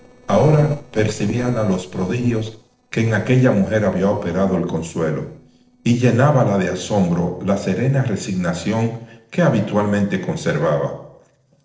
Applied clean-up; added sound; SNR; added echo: neural separator model SepFormer DNS4.